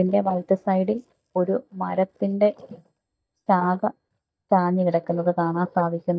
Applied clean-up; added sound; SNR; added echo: neural mask model DeepFilterNet 3.